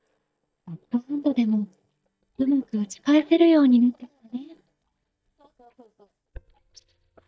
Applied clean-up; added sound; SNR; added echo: neural mask model DeepFilterNet 3.